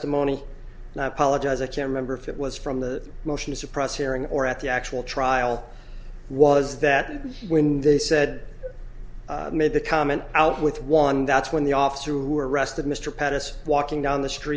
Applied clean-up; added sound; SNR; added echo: none; none; none; none.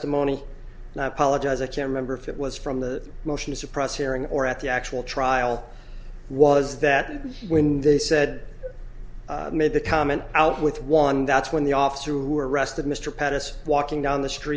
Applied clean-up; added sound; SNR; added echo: none; Bowed string instrument; 17 dB; none.